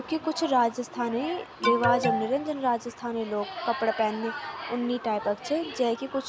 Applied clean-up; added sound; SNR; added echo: none; Alarm; 3 dB; none.